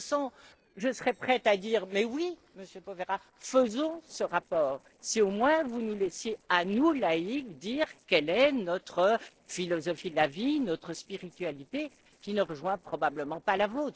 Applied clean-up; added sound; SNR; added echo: neural separator model SepFormer DNS4.